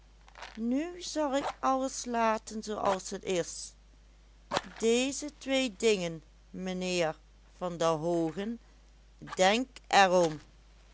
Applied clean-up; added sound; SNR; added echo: none; Fire; 16 dB; none.